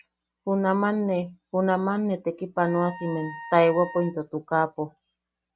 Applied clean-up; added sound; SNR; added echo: none; Wind instrument, woodwind instrument; 15 dB; none.